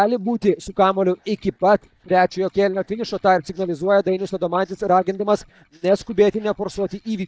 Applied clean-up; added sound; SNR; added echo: neural mask model DeepFilterNet 3.